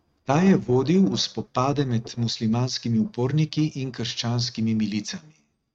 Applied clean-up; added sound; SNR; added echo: neural mask model RNNoise.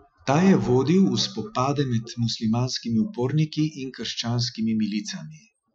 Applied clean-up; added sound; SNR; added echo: classical method Wiener filter.